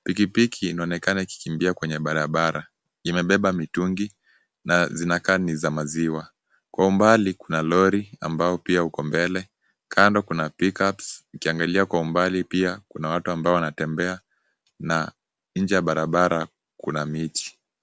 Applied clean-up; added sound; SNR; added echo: none; none; none; none.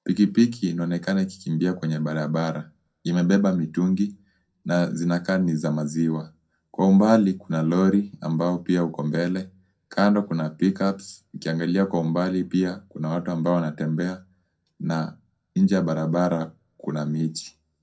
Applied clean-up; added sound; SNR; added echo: none; none; none; reverberation time 0.2 s.